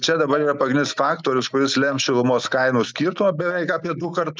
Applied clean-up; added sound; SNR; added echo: neural mask model DeepFilterNet 3.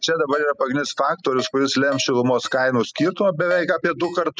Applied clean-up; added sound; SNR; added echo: classical method spectral subtraction.